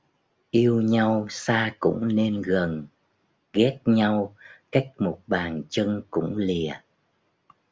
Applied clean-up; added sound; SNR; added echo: none; none; none; none.